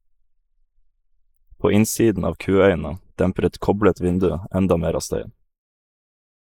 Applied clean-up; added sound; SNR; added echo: neural mask model Resemble Enhance denoiser.